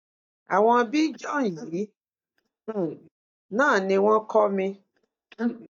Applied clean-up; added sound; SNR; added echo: neural mask model DeepFilterNet 3.